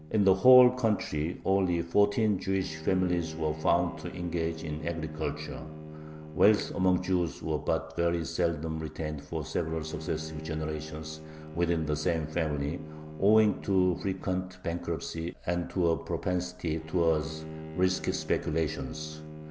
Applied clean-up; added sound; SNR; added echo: none; Bowed string instrument; 14 dB; none.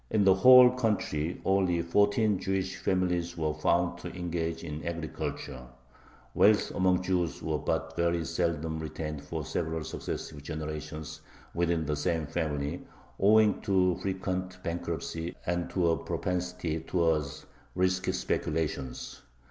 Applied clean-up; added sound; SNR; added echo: none; none; none; none.